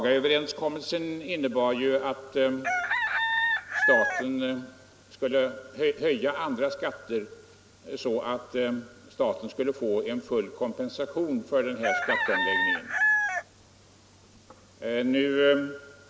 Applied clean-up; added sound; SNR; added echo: none; Chicken, rooster; 0 dB; none.